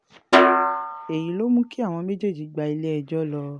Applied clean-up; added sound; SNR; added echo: none; Snare drum; -4 dB; none.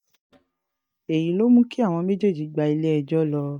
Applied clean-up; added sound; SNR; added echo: neural mask model DeepFilterNet 3.